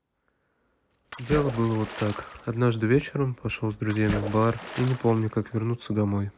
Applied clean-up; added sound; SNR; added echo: none; Splash, splatter; 11 dB; none.